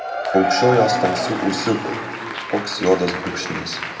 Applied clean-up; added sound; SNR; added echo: none; Applause / Crowd / Cheering; 3 dB; reverberation time 1.7 s.